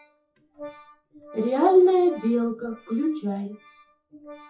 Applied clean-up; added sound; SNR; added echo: classical method WPE with log-MMSE.